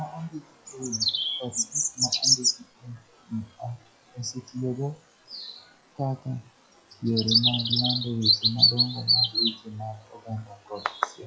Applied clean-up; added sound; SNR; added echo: classical method WPE with log-MMSE.